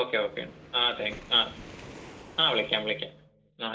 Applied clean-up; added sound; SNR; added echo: none; Waves, surf; 18 dB; reverberation time 0.2 s.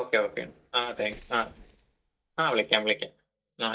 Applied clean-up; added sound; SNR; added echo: neural mask model DeepFilterNet 3.